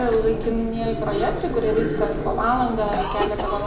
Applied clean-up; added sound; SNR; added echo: none; Cough; 12 dB; reverberation time 0.7 s.